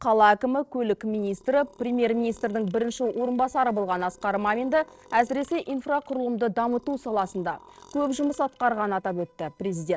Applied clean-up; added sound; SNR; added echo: neural separator model SepFormer DNS4.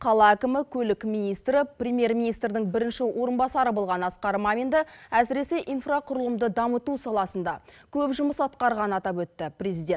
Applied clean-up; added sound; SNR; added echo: none; none; none; none.